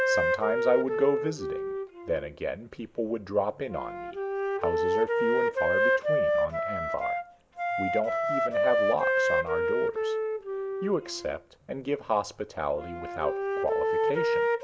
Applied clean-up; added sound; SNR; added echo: none; Wind instrument, woodwind instrument; -3 dB; none.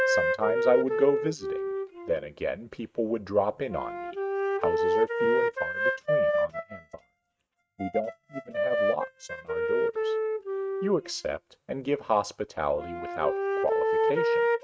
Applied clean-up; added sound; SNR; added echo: neural mask model RNNoise.